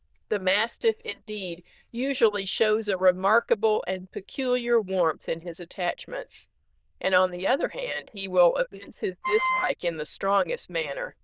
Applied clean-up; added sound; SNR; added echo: neural diffusion model UNIVERSE++.